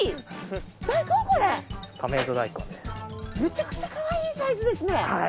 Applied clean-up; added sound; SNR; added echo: none; none; none; none.